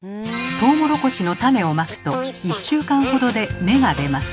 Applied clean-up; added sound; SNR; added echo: none; none; none; none.